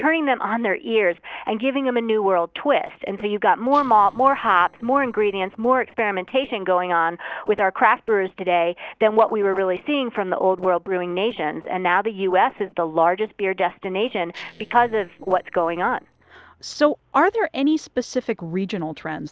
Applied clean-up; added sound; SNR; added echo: neural separator model SepFormer DNS4.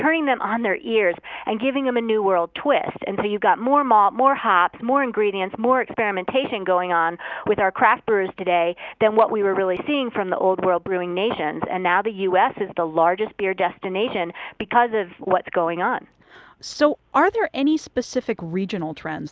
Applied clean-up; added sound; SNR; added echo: none; none; none; none.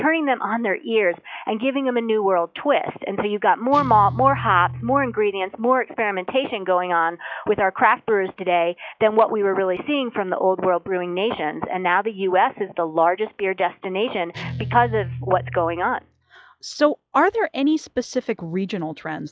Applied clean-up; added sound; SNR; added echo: classical method log-MMSE.